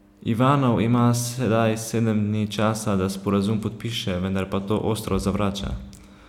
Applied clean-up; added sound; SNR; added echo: none; none; none; none.